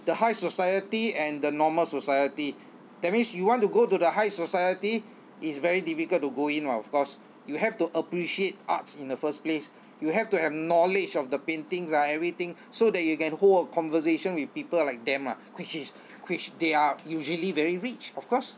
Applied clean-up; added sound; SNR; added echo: none; none; none; none.